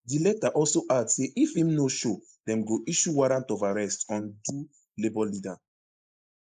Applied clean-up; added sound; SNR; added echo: neural mask model Resemble Enhance denoiser.